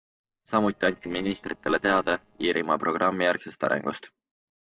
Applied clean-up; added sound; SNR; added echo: neural separator model SepFormer DNS4.